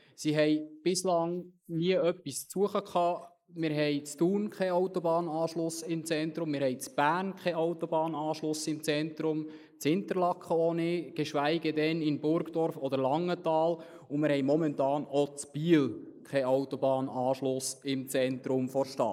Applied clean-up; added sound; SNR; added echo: neural mask model Resemble Enhance denoiser.